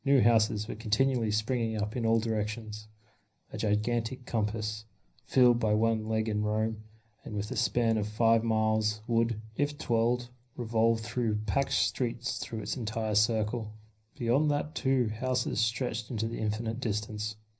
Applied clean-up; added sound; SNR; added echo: none; none; none; reverberation time 0.5 s.